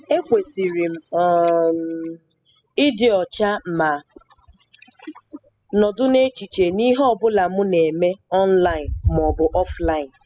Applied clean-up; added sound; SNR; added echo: classical method spectral subtraction.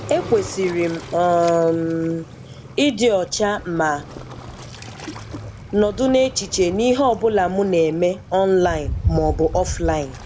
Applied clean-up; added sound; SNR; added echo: none; Waves, surf; 11 dB; none.